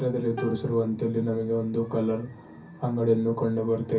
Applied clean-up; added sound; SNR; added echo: none; Plucked string instrument; 17 dB; reverberation time 0.3 s.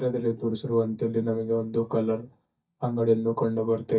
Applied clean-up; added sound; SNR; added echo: neural mask model DeepFilterNet 3.